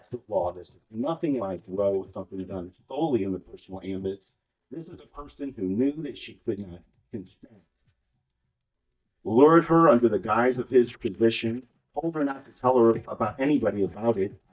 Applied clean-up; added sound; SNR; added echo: neural mask model DeepFilterNet 3.